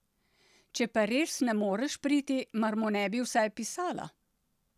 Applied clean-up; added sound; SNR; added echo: none; none; none; none.